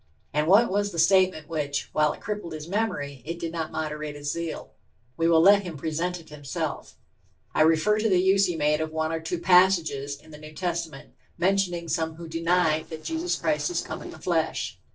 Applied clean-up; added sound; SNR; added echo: neural separator model SepFormer DNS4.